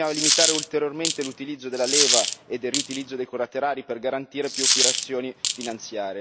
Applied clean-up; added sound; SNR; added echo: none; Coin (dropping); -3 dB; none.